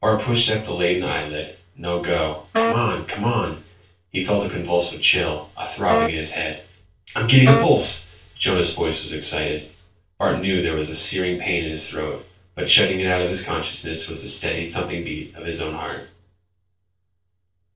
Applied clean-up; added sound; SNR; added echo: neural separator model SepFormer DNS4.